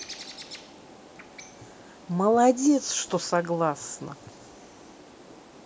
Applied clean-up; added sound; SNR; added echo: none; Bird; 18 dB; none.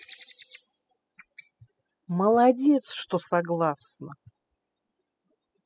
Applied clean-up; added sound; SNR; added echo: classical method spectral subtraction.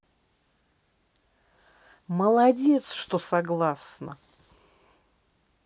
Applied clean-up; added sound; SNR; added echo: none; none; none; none.